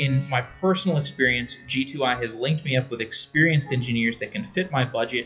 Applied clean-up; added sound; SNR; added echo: classical method WPE with log-MMSE.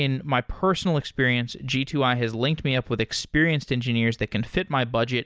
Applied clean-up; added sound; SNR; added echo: none; none; none; none.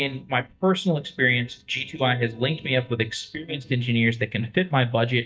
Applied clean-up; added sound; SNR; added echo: neural mask model DeepFilterNet 3.